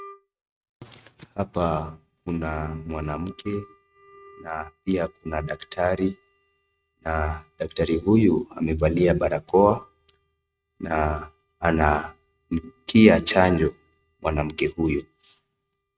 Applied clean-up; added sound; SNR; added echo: neural mask model RNNoise.